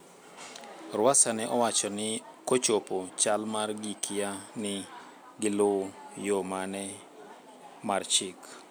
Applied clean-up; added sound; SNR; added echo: none; none; none; none.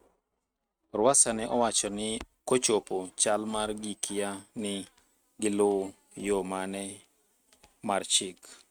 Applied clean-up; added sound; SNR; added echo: neural mask model RNNoise.